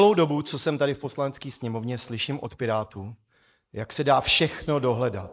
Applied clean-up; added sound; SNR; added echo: neural mask model Resemble Enhance denoiser.